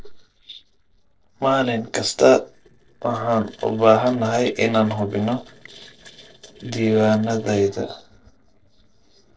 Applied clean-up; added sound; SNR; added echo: neural separator model SepFormer DNS4.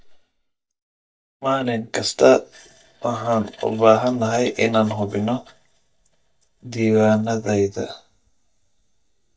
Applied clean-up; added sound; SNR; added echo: neural mask model DeepFilterNet 3.